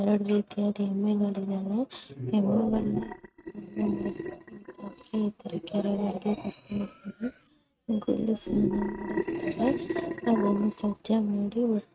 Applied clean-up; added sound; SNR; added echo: neural mask model RNNoise.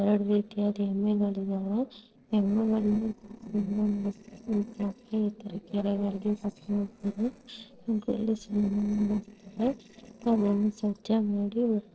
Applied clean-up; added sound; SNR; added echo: neural separator model SepFormer DNS4.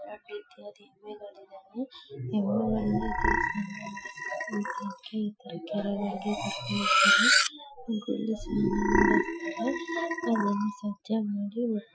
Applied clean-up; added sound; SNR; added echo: classical method Wiener filter.